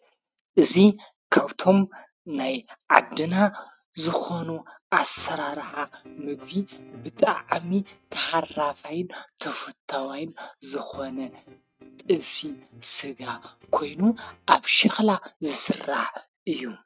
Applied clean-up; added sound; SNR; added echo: neural mask model RNNoise.